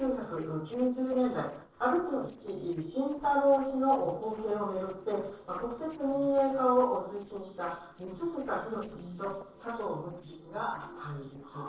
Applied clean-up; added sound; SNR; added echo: neural separator model SepFormer DNS4.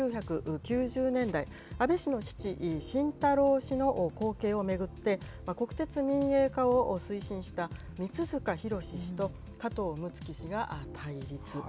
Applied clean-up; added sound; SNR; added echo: none; none; none; none.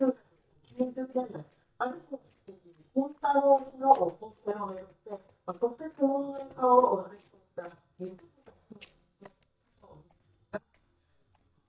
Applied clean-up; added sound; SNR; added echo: neural mask model DeepFilterNet 3.